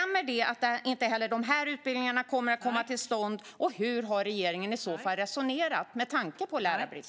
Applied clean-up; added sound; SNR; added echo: none; none; none; none.